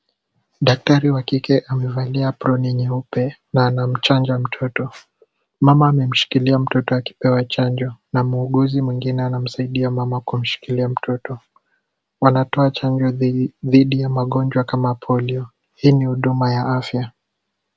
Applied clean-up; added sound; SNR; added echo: none; none; none; none.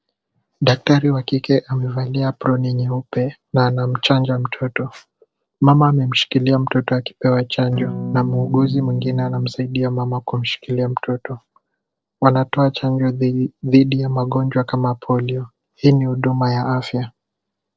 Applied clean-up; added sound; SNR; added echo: neural separator model SepFormer DNS4.